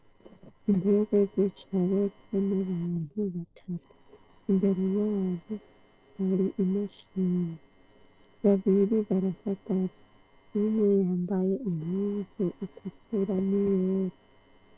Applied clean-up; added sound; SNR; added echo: neural separator model SepFormer DNS4.